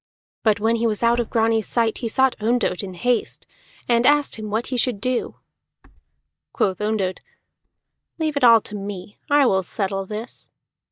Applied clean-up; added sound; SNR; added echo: neural mask model DeepFilterNet 3.